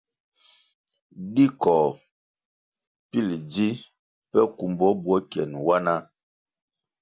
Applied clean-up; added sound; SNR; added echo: none; none; none; none.